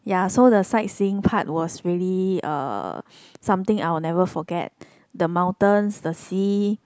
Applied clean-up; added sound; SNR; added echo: none; none; none; none.